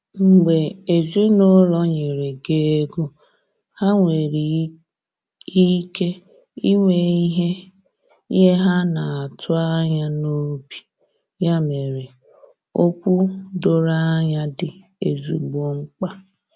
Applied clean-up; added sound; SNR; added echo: none; none; none; none.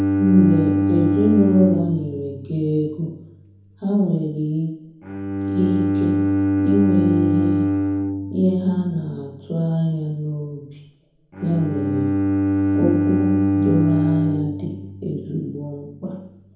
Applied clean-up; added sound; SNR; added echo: none; Bowed string instrument; 0 dB; reverberation time 0.9 s.